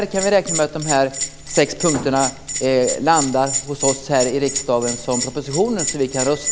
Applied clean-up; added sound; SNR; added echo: none; Bell; 6 dB; none.